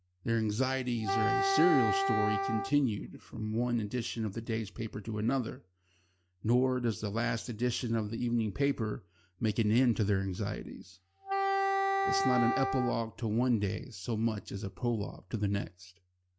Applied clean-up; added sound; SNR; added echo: none; Wind instrument, woodwind instrument; 0 dB; none.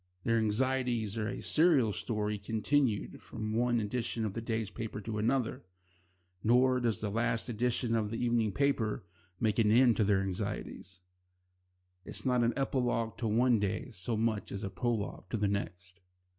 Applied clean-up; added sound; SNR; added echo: none; none; none; none.